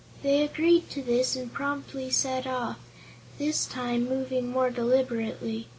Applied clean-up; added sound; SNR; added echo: none; none; none; none.